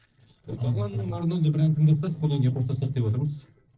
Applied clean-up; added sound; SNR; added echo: neural separator model SepFormer DNS4.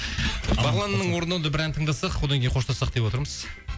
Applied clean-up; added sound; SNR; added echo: none; none; none; none.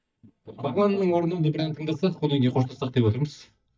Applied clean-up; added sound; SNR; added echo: neural mask model DeepFilterNet 3.